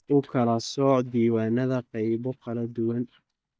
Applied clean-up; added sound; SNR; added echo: neural mask model DeepFilterNet 3.